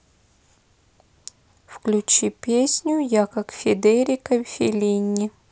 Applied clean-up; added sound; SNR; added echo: none; none; none; none.